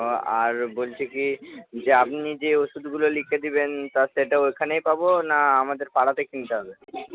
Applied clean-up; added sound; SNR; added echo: none; none; none; none.